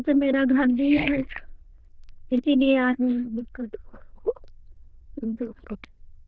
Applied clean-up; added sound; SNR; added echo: neural diffusion model UNIVERSE++.